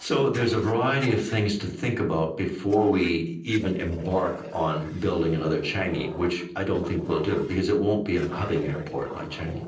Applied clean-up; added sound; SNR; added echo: neural separator model SepFormer DNS4.